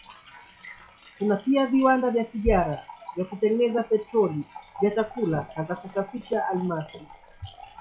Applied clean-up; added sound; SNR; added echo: classical method log-MMSE.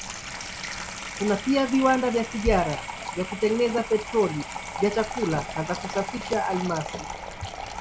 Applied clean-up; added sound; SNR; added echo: none; Sink (filling or washing) / Water tap, faucet; 8 dB; none.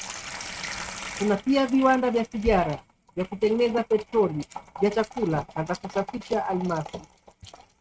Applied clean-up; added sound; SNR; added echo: neural mask model RNNoise.